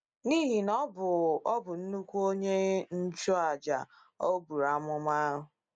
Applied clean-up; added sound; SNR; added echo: none; none; none; none.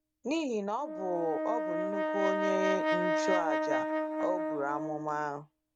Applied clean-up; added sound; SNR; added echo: none; Brass instrument; -2 dB; none.